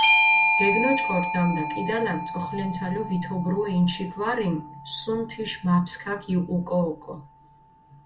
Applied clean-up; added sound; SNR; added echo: none; Bell / Doorbell; 1 dB; reverberation time 0.2 s.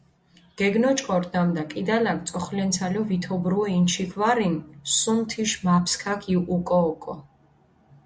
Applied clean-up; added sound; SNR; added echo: none; none; none; none.